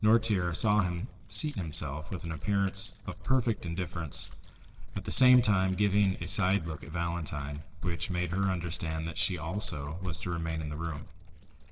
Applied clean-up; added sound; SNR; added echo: neural separator model SepFormer DNS4.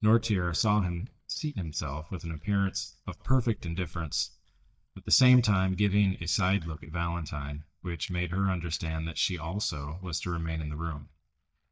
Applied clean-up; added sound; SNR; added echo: neural mask model DeepFilterNet 3.